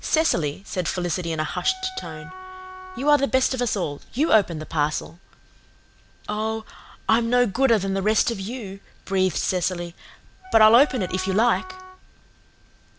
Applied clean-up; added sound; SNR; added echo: none; Wind instrument, woodwind instrument; 15 dB; none.